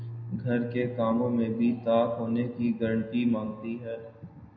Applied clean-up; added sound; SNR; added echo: none; Piano; 15 dB; reverberation time 0.8 s.